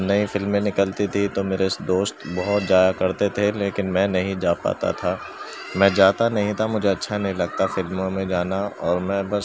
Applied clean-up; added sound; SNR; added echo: none; none; none; none.